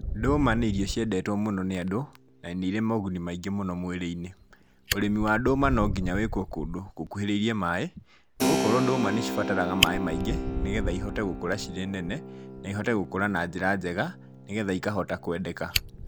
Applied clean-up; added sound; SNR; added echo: none; Fire + Keyboard (musical); 5 dB; none.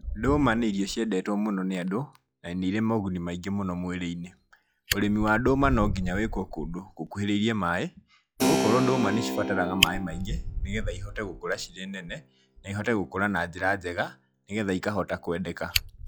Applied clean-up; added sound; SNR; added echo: classical method log-MMSE.